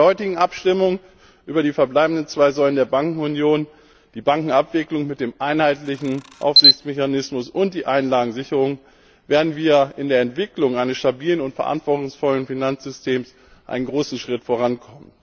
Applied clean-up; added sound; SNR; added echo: none; Camera; -2 dB; none.